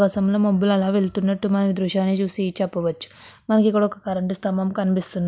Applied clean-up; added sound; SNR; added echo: none; none; none; none.